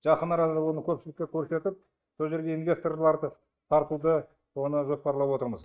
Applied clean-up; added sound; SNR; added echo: neural mask model DeepFilterNet 3.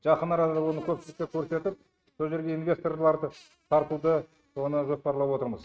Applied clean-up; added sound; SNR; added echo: neural mask model RNNoise.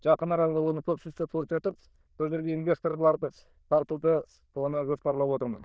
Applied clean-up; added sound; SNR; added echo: neural diffusion model UNIVERSE++.